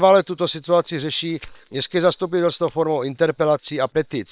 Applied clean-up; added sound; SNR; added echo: neural separator model SepFormer WHAM!.